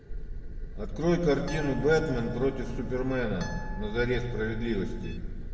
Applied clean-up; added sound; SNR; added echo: none; Harp; 18 dB; reverberation time 2.0 s.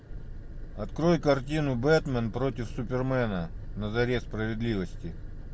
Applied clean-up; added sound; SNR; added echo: none; none; none; none.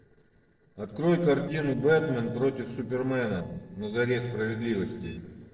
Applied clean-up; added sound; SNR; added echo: neural separator model SepFormer DNS4.